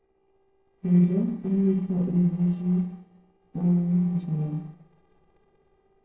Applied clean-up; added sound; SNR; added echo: neural separator model SepFormer DNS4.